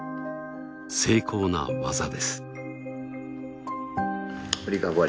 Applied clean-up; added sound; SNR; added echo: none; none; none; none.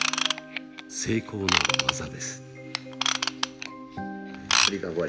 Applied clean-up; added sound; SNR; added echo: none; Ratchet, pawl / Tools; -4 dB; reverberation time 1.3 s.